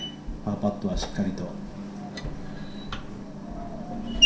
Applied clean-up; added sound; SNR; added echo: none; Screech; -2 dB; reverberation time 0.7 s.